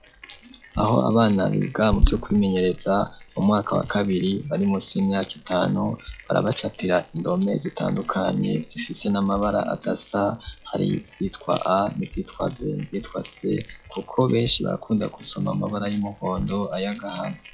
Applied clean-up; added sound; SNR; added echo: classical method log-MMSE.